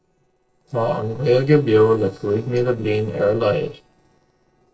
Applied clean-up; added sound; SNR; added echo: neural separator model SepFormer DNS4.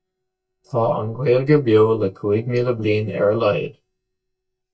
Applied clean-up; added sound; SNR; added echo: neural mask model DeepFilterNet 3.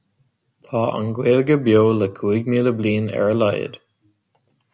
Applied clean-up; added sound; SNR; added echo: none; none; none; none.